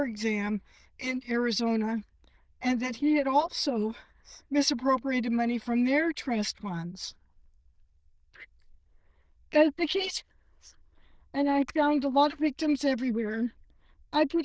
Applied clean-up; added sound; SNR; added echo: neural diffusion model UNIVERSE++.